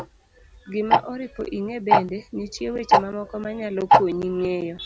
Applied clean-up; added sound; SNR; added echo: none; Tick-tock; -4 dB; none.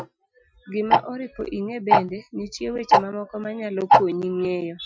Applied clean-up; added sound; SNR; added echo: classical method Wiener filter.